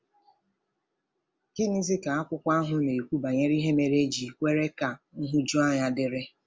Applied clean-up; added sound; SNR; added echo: none; none; none; none.